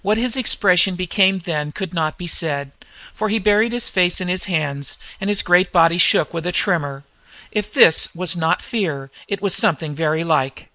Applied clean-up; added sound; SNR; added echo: neural mask model Resemble Enhance denoiser.